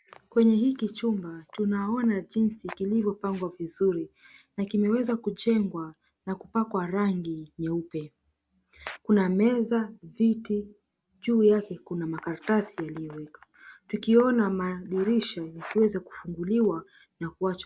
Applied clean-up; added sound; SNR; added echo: none; none; none; none.